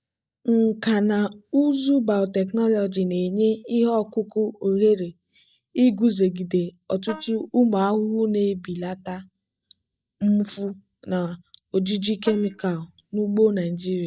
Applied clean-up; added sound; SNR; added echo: neural mask model DeepFilterNet 3.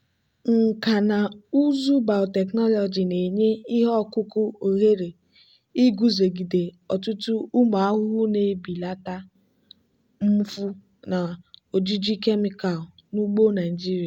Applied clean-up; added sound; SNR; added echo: none; none; none; none.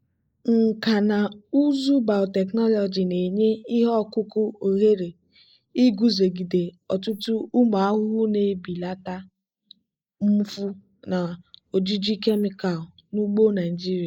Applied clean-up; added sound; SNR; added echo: neural mask model Resemble Enhance denoiser.